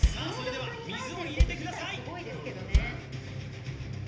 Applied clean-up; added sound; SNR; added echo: none; Bass drum; -4 dB; reverberation time 0.8 s.